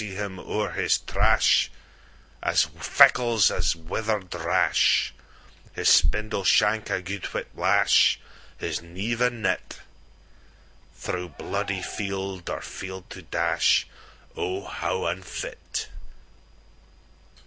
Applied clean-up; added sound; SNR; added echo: none; Cheering; 20 dB; none.